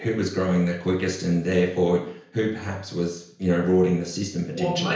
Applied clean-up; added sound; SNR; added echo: none; none; none; reverberation time 0.5 s.